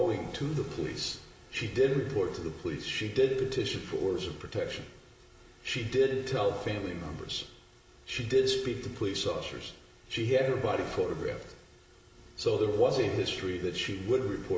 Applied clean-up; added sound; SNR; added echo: none; none; none; reverberation time 0.5 s.